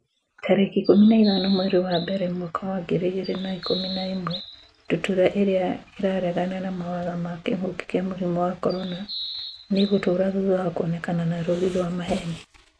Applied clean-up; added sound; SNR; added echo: none; Bird vocalization, bird call, bird song; 12 dB; none.